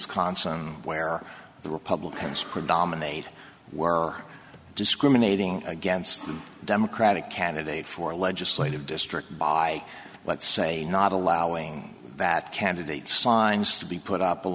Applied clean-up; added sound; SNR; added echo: none; none; none; none.